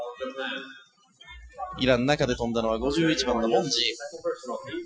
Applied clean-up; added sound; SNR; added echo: classical method Wiener filter.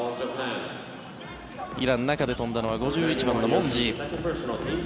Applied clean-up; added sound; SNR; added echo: none; none; none; none.